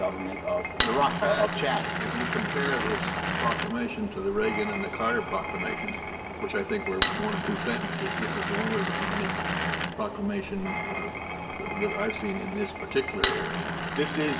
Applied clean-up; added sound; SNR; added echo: none; Glass; -1 dB; reverberation time 2.0 s.